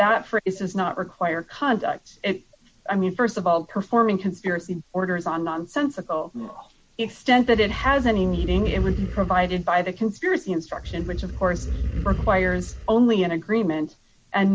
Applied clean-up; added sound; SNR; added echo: none; Animal; 5 dB; none.